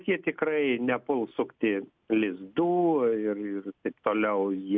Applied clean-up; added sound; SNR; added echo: none; none; none; none.